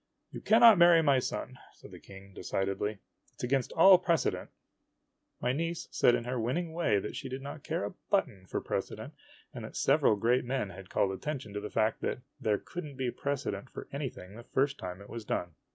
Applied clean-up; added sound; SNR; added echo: none; none; none; none.